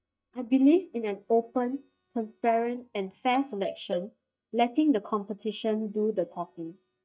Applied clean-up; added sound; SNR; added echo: neural mask model DeepFilterNet 3.